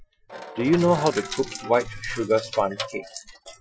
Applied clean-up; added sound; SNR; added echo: classical method Wiener filter.